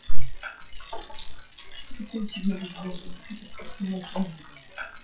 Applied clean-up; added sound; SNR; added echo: classical method WPE with log-MMSE.